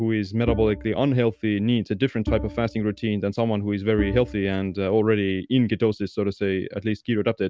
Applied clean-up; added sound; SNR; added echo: none; Bowed string instrument; 12 dB; none.